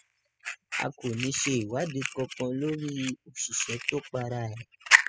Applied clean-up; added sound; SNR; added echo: classical method spectral subtraction.